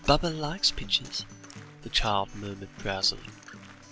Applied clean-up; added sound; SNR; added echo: none; Acoustic guitar + Applause; 17 dB; none.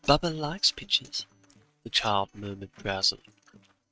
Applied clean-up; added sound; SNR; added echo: neural mask model RNNoise.